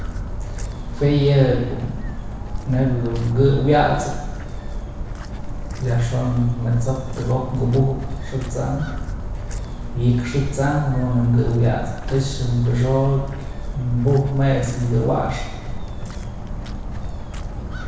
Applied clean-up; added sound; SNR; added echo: none; Walk, footsteps; 6 dB; reverberation time 1.0 s.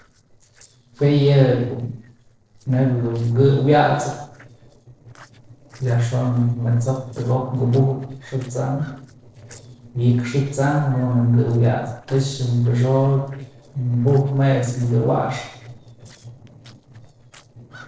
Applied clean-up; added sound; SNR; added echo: neural separator model SepFormer DNS4.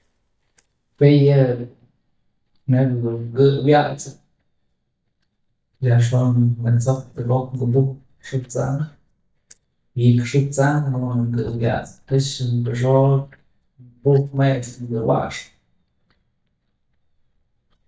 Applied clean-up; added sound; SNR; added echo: neural mask model DeepFilterNet 3.